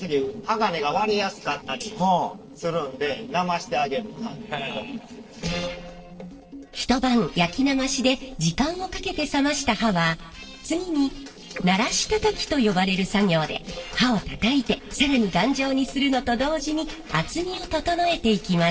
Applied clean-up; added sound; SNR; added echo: neural separator model SepFormer DNS4.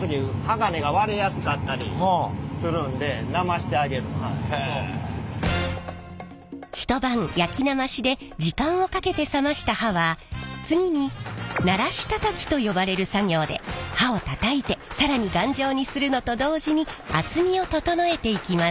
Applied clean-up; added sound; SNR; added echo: none; none; none; none.